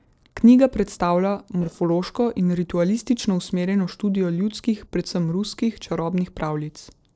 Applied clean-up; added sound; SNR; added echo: neural separator model SepFormer DNS4.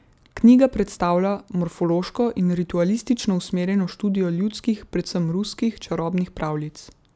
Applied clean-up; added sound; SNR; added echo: none; none; none; none.